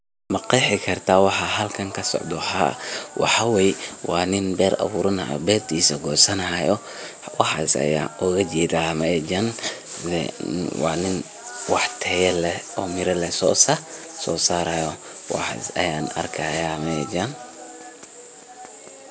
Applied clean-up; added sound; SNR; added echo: none; none; none; none.